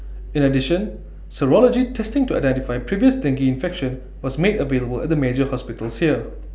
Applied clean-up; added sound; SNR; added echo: none; none; none; none.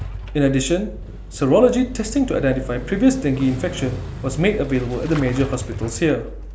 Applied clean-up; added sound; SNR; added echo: none; Engine starting / Motorcycle; 13 dB; none.